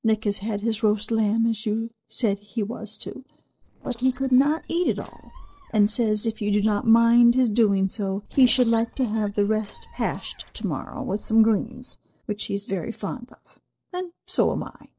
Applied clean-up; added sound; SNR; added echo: neural separator model SepFormer DNS4.